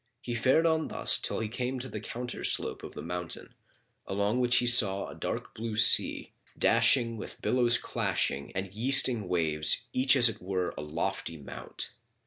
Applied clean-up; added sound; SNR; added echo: none; none; none; none.